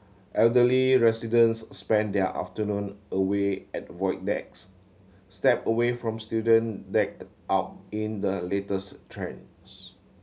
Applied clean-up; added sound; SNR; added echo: none; none; none; none.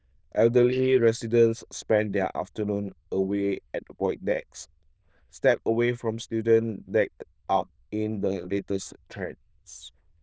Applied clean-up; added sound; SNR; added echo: neural diffusion model UNIVERSE++.